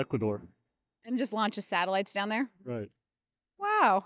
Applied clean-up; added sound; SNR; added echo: neural mask model DeepFilterNet 3.